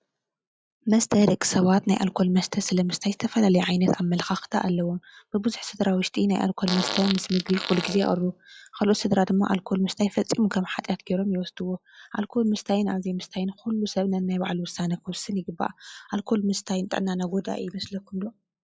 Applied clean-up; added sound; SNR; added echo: classical method log-MMSE.